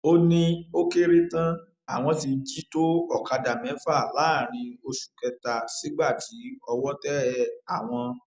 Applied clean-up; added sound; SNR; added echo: none; none; none; none.